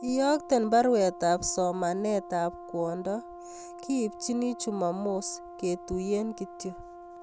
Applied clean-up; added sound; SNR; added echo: none; Brass instrument; 15 dB; none.